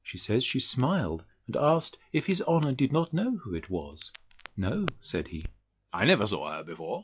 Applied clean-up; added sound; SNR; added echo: classical method log-MMSE.